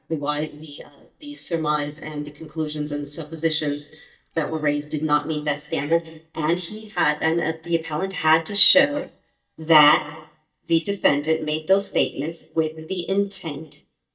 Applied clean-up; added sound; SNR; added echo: neural mask model DeepFilterNet 3.